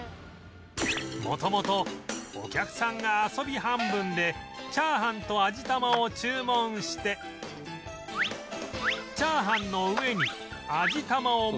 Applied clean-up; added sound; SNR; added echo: none; Clapping; 13 dB; none.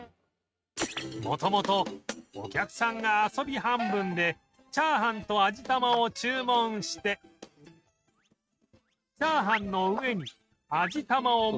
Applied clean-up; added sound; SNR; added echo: neural mask model RNNoise.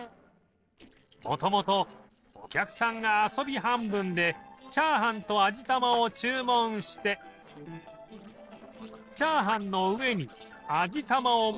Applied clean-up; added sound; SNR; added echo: neural separator model SepFormer DNS4.